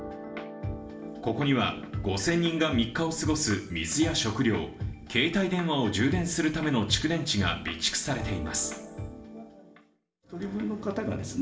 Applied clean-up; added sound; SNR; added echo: none; none; none; reverberation time 0.5 s.